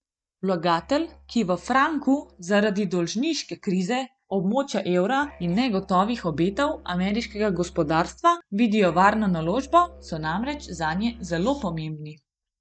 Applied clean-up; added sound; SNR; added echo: neural mask model DeepFilterNet 3.